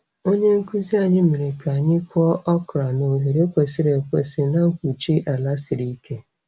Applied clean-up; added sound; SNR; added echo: none; none; none; none.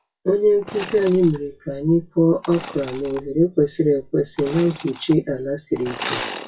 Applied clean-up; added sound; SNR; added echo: classical method WPE with log-MMSE.